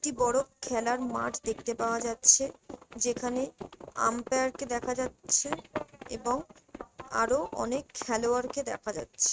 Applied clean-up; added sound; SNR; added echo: neural mask model RNNoise.